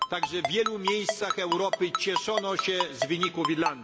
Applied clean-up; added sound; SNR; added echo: none; Ringtone; 3 dB; none.